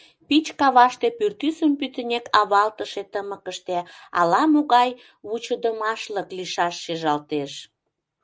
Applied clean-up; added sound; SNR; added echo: none; none; none; none.